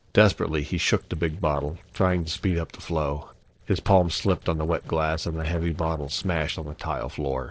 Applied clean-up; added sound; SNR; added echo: neural separator model SepFormer DNS4.